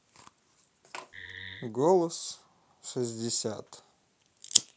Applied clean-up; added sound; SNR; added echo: none; Wood; 12 dB; none.